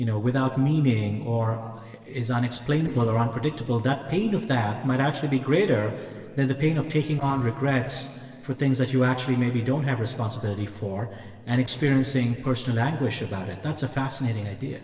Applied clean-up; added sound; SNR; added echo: neural separator model SepFormer DNS4.